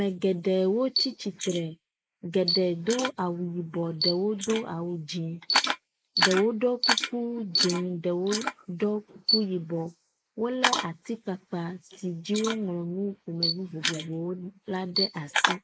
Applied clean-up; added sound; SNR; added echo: neural mask model Resemble Enhance denoiser.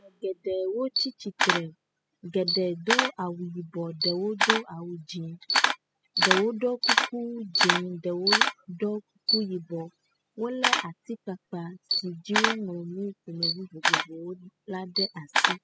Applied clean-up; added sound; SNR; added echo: classical method spectral subtraction.